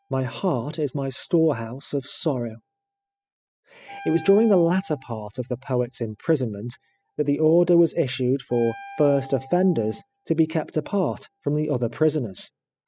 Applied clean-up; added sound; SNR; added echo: classical method spectral subtraction.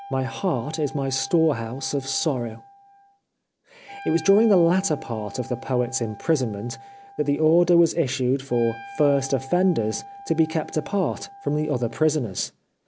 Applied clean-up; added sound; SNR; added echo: none; Wind instrument, woodwind instrument; 18 dB; none.